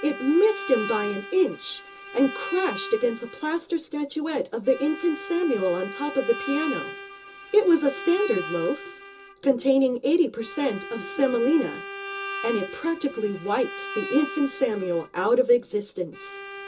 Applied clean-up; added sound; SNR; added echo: none; Bowed string instrument; 12 dB; reverberation time 0.2 s.